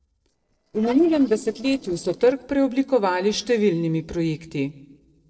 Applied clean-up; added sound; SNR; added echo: neural separator model SepFormer DNS4.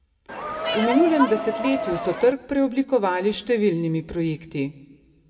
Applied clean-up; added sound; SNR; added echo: none; Crowd; 3 dB; reverberation time 0.9 s.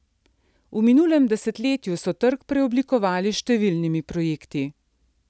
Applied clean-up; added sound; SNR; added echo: none; none; none; none.